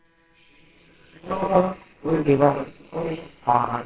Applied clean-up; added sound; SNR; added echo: neural separator model SepFormer WHAMR!.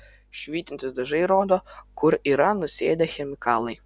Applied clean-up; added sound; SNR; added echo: none; none; none; none.